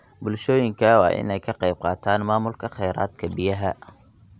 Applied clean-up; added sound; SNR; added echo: none; none; none; none.